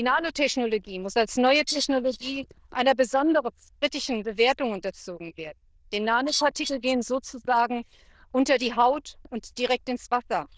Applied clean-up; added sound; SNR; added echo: neural diffusion model UNIVERSE++.